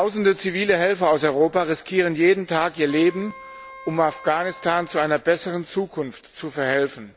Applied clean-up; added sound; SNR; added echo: none; Wind instrument, woodwind instrument; 19 dB; none.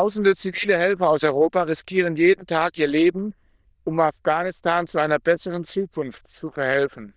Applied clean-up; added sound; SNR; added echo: neural diffusion model UNIVERSE++.